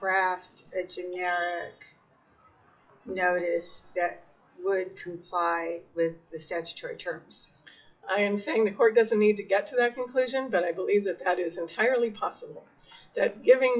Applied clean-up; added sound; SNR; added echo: classical method WPE with log-MMSE.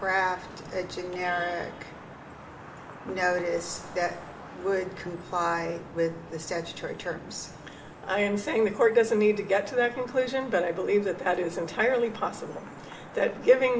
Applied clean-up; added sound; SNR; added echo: none; Traffic noise, roadway noise / Vehicle horn, car horn, honking; 16 dB; reverberation time 1.6 s.